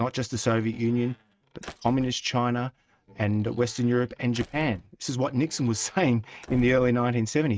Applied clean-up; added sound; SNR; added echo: neural mask model RNNoise.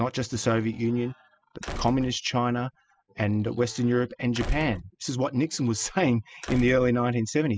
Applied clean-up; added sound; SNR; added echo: classical method spectral subtraction.